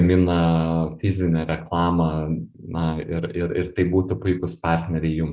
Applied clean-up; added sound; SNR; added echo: none; none; none; none.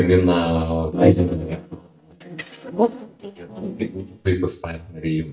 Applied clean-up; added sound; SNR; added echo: neural mask model DeepFilterNet 3.